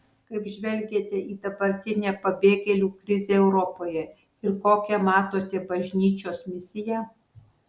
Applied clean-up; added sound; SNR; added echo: none; none; none; none.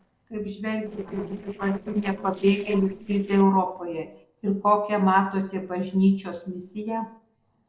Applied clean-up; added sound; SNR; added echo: neural separator model SepFormer DNS4.